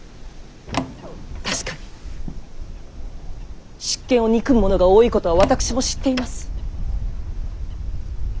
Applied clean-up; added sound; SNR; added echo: none; Door + Wind / Bird; 4 dB; none.